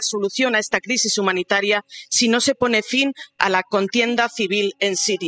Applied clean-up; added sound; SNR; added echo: classical method spectral subtraction.